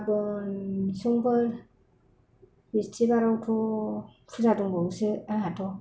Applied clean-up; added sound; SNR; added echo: none; none; none; none.